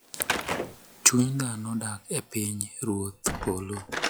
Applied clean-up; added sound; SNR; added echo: classical method log-MMSE.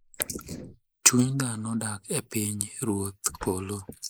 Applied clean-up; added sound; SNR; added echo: neural mask model Resemble Enhance denoiser.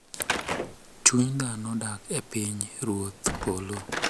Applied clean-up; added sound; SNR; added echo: none; Slam / Wood; 6 dB; none.